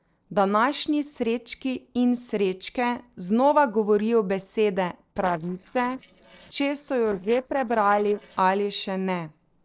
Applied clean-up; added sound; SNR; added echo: neural separator model SepFormer DNS4.